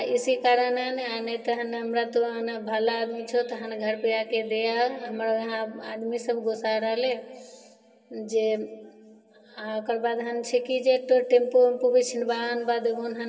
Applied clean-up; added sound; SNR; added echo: none; none; none; reverberation time 2.9 s.